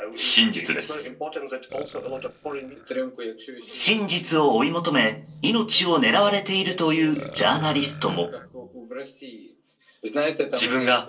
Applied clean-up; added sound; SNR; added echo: neural separator model SepFormer DNS4.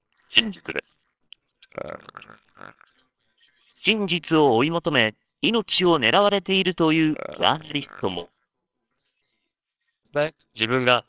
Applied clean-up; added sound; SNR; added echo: neural separator model SepFormer WHAMR!.